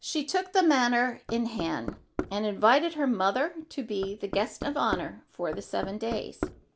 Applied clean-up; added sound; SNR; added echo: none; Knock; 10 dB; none.